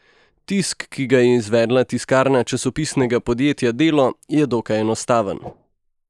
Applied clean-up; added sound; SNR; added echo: neural mask model Resemble Enhance denoiser.